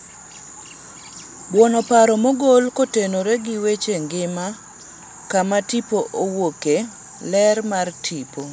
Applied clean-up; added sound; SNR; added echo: none; none; none; none.